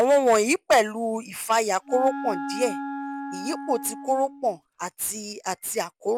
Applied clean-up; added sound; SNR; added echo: none; Wind instrument, woodwind instrument; 10 dB; none.